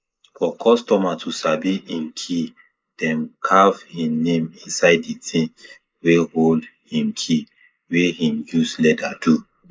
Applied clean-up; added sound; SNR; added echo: neural mask model Resemble Enhance denoiser.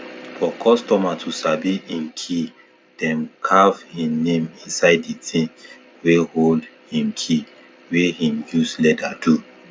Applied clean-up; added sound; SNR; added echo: none; none; none; none.